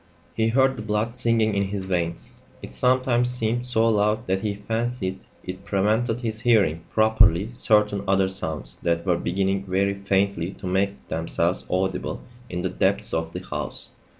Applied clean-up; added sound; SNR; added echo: none; Bass drum; -1 dB; none.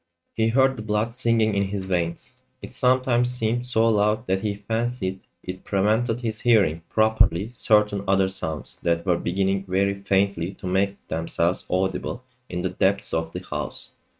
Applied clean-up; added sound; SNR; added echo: neural mask model RNNoise.